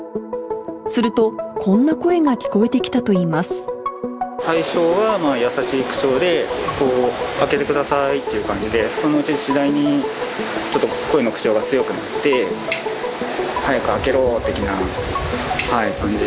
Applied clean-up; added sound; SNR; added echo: none; none; none; none.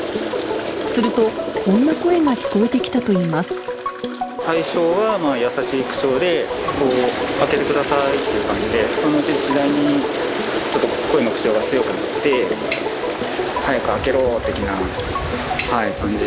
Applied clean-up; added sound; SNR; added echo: none; Toilet flush; 7 dB; none.